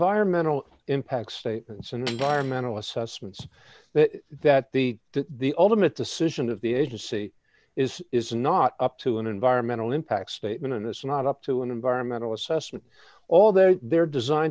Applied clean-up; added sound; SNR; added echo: none; Cutlery, silverware; 17 dB; none.